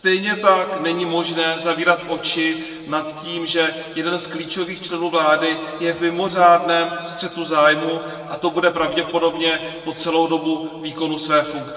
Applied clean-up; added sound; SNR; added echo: none; none; none; reverberation time 1.9 s.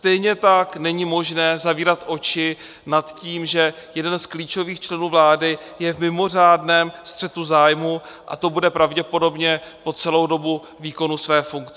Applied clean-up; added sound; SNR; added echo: none; none; none; none.